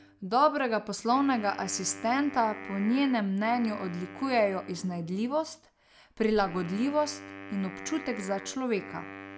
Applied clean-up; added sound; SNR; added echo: none; Wind instrument, woodwind instrument; 15 dB; none.